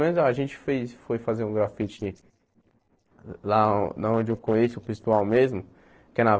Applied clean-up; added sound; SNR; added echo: neural separator model SepFormer DNS4.